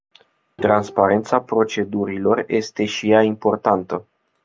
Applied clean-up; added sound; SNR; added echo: none; Bowed string instrument; 19 dB; none.